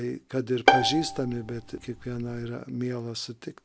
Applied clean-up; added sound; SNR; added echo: none; Bowed string instrument; -4 dB; none.